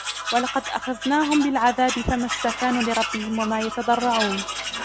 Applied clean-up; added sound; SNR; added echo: none; Tools; 7 dB; none.